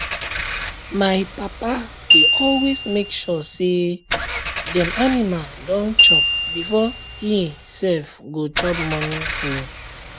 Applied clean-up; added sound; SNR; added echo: none; Glockenspiel + Engine / Car; 0 dB; none.